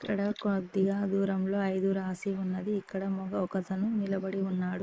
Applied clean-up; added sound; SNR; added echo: neural mask model Resemble Enhance denoiser.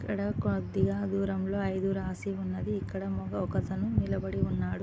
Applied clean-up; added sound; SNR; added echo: none; none; none; none.